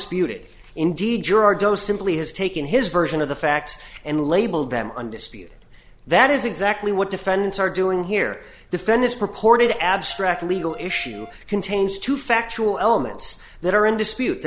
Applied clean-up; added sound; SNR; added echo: none; Wind instrument, woodwind instrument; 20 dB; none.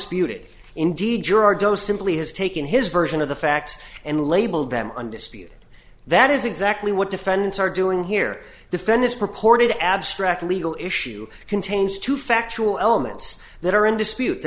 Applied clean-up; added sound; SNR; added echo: none; none; none; none.